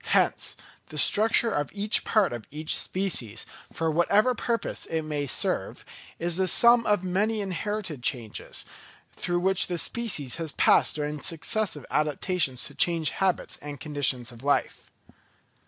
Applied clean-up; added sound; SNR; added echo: none; none; none; none.